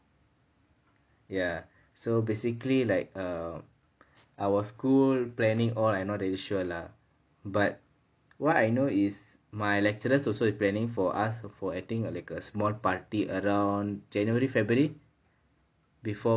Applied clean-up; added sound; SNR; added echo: none; none; none; none.